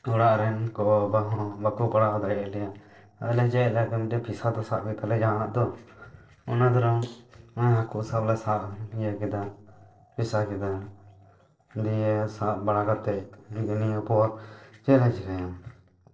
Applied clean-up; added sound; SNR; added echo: neural separator model SepFormer DNS4.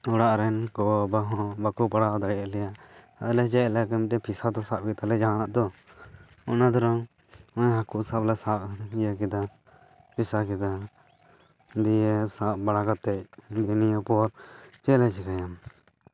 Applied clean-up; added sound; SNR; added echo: none; none; none; none.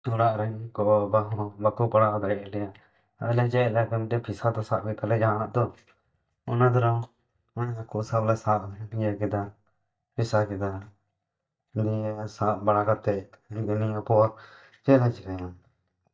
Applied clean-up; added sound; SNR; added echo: neural mask model DeepFilterNet 3.